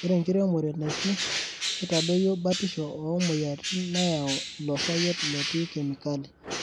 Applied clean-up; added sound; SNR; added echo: none; Bird; 6 dB; none.